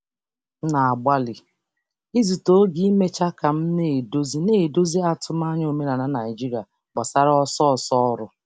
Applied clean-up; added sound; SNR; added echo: none; none; none; none.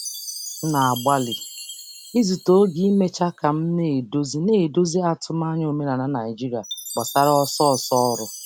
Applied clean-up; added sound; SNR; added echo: none; Chime; 15 dB; none.